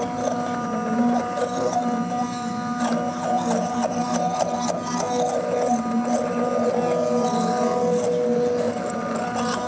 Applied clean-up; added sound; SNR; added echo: none; Domestic sounds, home sounds; -4 dB; reverberation time 0.9 s.